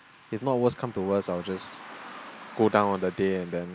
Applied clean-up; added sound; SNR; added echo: none; Car passing by; 18 dB; none.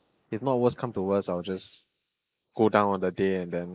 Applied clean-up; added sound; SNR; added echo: neural mask model Resemble Enhance denoiser.